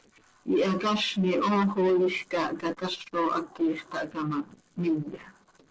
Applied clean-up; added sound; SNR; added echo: neural separator model SepFormer DNS4.